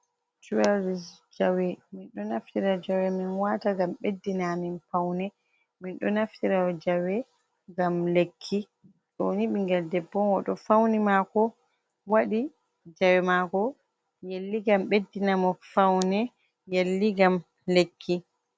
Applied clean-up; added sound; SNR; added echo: none; none; none; none.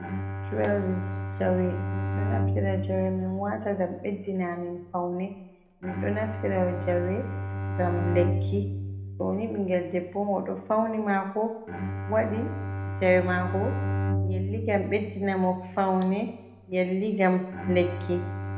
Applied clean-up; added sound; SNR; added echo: none; Bowed string instrument; 4 dB; reverberation time 0.7 s.